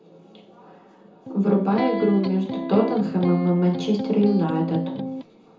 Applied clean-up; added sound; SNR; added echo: none; Electric guitar; 6 dB; reverberation time 0.6 s.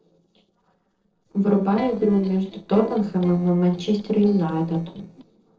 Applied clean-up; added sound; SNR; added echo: neural separator model SepFormer DNS4.